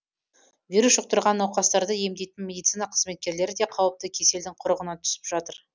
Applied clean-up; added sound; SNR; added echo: none; none; none; none.